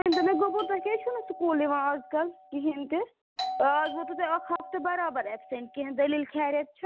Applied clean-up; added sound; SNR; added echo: none; Doorbell; 10 dB; none.